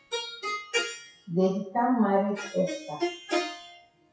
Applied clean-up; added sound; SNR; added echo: classical method WPE with log-MMSE.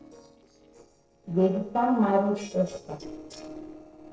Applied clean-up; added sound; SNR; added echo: neural separator model SepFormer DNS4.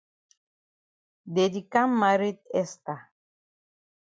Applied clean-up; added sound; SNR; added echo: none; none; none; none.